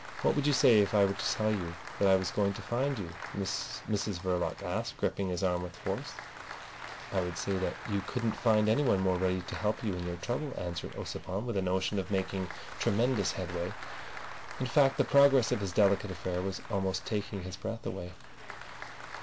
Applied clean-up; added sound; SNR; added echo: none; Applause; 14 dB; none.